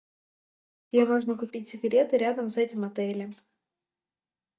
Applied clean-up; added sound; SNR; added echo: neural mask model DeepFilterNet 3.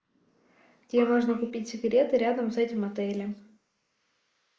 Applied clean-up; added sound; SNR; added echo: neural mask model Resemble Enhance denoiser.